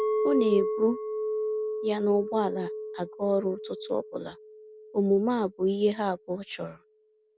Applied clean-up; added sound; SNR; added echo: none; Chink, clink; 4 dB; none.